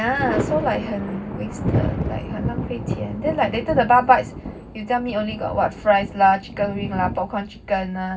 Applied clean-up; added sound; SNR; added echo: none; Thunder; 6 dB; reverberation time 0.4 s.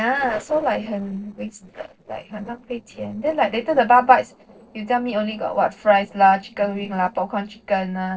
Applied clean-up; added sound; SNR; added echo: neural separator model SepFormer DNS4.